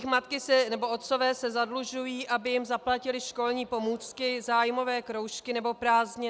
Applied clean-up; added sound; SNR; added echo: none; none; none; none.